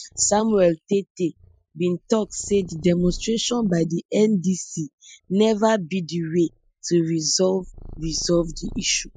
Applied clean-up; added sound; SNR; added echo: classical method Wiener filter.